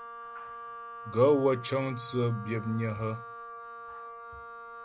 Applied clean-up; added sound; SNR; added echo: none; Wind instrument, woodwind instrument; 12 dB; none.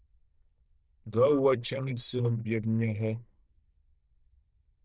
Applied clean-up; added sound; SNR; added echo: neural diffusion model UNIVERSE++.